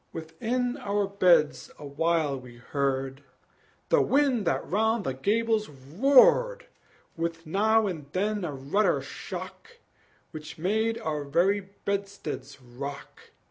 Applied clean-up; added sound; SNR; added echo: none; none; none; none.